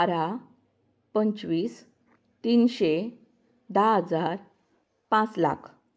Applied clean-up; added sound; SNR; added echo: none; none; none; none.